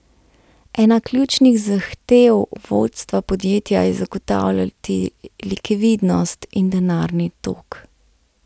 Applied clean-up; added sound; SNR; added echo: none; none; none; none.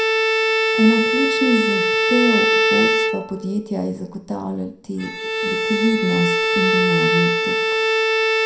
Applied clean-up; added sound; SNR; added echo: none; Bowed string instrument; -4 dB; reverberation time 0.4 s.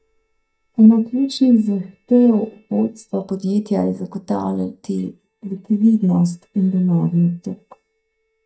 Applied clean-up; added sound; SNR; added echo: neural mask model DeepFilterNet 3.